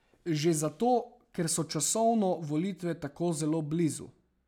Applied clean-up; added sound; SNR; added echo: none; none; none; none.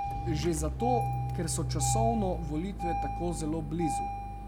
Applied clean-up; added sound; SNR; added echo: none; Engine starting; -1 dB; none.